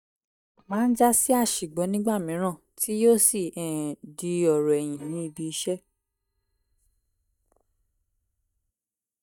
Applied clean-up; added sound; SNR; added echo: neural mask model DeepFilterNet 3.